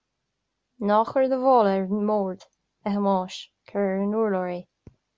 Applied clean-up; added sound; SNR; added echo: none; none; none; none.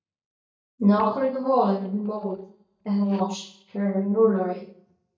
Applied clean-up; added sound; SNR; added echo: neural mask model DeepFilterNet 3.